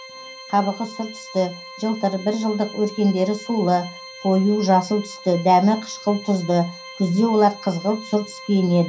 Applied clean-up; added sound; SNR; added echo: none; Organ; 17 dB; reverberation time 0.3 s.